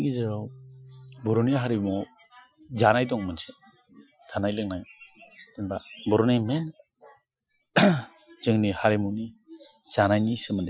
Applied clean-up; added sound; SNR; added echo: classical method Wiener filter.